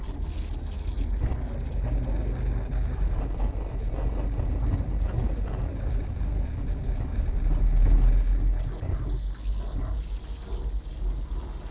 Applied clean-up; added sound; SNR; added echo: neural separator model SepFormer DNS4.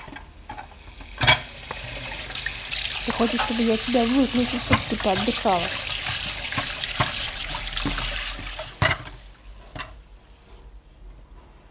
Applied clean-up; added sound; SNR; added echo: none; Sink (filling or washing) / Water tap, faucet; -2 dB; none.